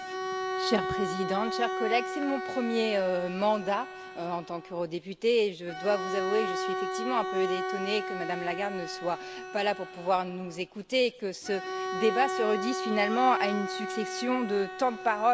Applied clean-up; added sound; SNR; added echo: none; Bowed string instrument; 5 dB; none.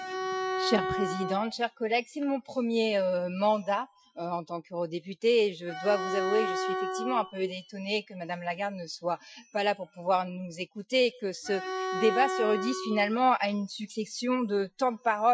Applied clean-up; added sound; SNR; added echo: classical method Wiener filter.